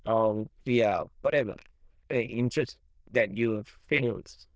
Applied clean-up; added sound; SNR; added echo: neural diffusion model UNIVERSE++.